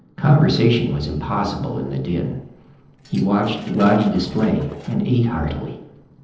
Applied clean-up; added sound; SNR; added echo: neural separator model SepFormer DNS4.